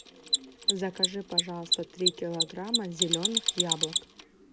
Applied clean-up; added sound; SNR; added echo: none; Mechanisms; -5 dB; none.